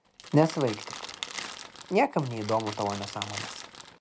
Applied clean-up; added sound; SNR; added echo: none; Crackle; 11 dB; none.